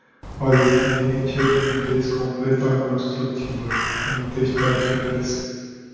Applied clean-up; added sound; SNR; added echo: none; Crow; 6 dB; reverberation time 2.0 s.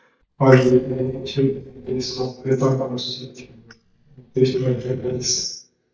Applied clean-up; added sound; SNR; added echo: neural mask model DeepFilterNet 3.